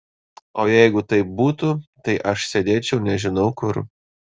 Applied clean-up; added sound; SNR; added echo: none; none; none; none.